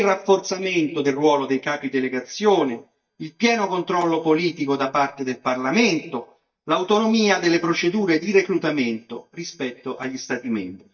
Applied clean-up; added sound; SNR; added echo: neural mask model DeepFilterNet 3.